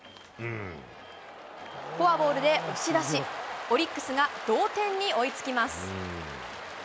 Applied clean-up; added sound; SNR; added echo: none; none; none; none.